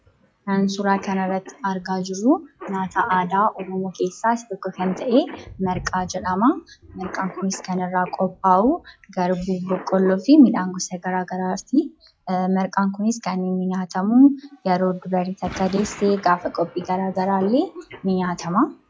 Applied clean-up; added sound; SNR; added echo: classical method log-MMSE.